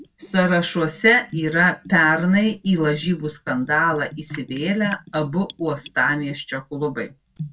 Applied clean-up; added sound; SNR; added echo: none; Bathtub (filling or washing) / Gurgling; 19 dB; reverberation time 0.1 s.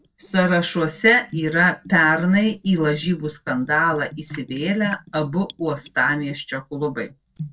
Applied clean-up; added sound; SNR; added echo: neural separator model SepFormer DNS4.